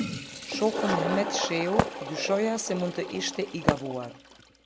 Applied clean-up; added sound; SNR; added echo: none; Wood + Toilet flush; 1 dB; none.